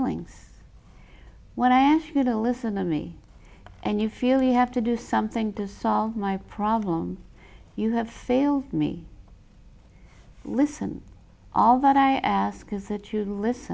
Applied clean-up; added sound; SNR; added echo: none; none; none; none.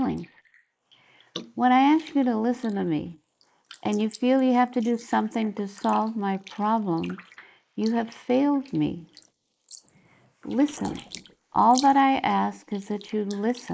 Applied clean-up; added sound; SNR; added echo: neural mask model Resemble Enhance denoiser.